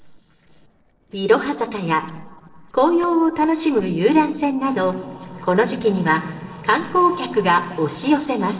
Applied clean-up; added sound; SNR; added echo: neural separator model SepFormer DNS4.